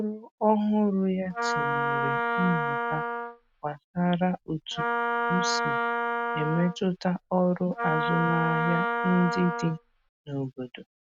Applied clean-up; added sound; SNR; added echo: none; Wind instrument, woodwind instrument; 1 dB; none.